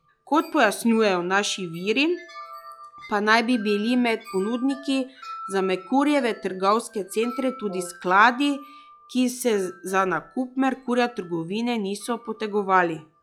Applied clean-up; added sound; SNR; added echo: classical method log-MMSE.